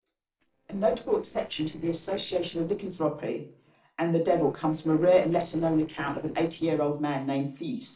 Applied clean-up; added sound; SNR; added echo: neural separator model SepFormer DNS4.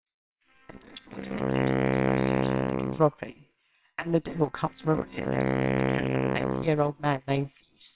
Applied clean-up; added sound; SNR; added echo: neural separator model SepFormer WHAMR!.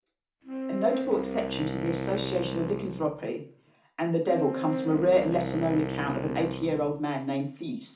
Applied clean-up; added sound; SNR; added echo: none; Wind instrument, woodwind instrument; 6 dB; reverberation time 0.4 s.